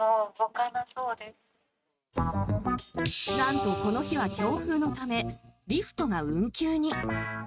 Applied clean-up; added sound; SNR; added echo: neural mask model RNNoise.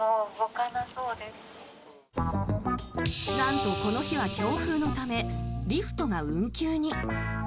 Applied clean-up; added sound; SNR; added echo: none; Bass guitar; 16 dB; none.